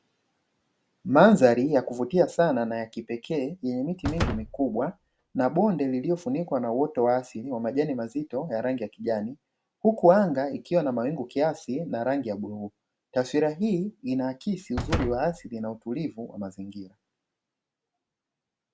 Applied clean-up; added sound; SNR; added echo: none; Slam; 8 dB; none.